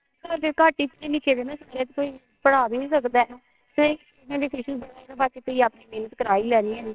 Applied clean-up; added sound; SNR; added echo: neural separator model SepFormer WHAMR!.